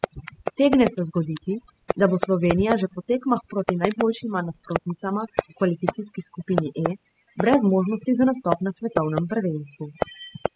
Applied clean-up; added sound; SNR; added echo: classical method spectral subtraction.